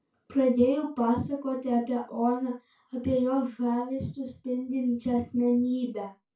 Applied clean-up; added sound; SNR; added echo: none; none; none; reverberation time 0.2 s.